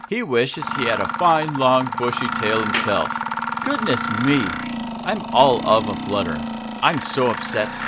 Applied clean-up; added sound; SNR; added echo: none; Mechanisms + Clapping; 5 dB; none.